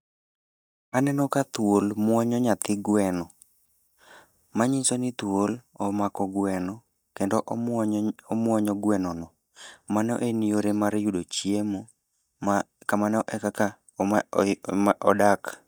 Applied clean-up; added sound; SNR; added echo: neural mask model DeepFilterNet 3.